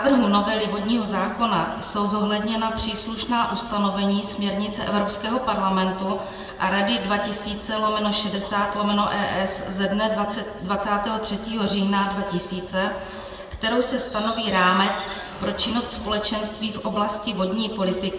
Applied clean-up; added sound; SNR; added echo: none; Fireworks; 16 dB; reverberation time 2.1 s.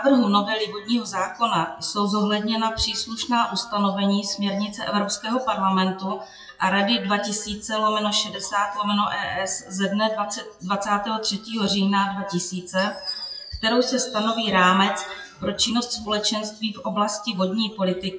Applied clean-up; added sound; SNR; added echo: classical method WPE with log-MMSE.